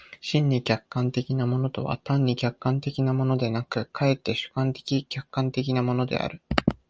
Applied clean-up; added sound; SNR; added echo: none; none; none; none.